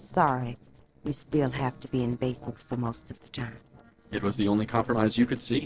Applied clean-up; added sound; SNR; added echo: neural separator model SepFormer DNS4.